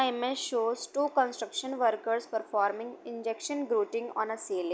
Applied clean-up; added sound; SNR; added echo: none; none; none; none.